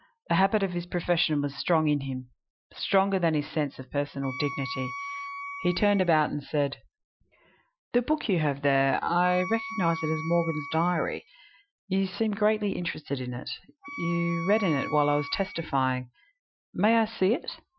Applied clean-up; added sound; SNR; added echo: classical method Wiener filter.